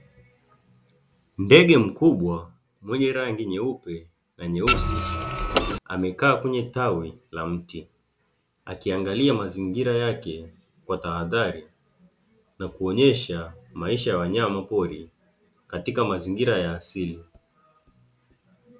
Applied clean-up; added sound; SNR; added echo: none; Printer; -2 dB; none.